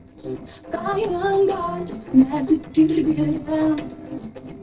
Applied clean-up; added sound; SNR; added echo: neural separator model SepFormer DNS4.